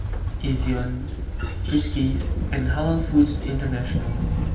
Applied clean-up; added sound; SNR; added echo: none; Train; 0 dB; reverberation time 0.2 s.